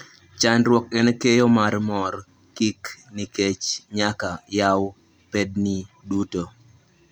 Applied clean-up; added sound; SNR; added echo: none; none; none; none.